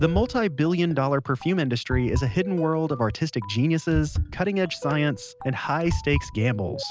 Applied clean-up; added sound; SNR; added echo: none; Plucked string instrument; 18 dB; none.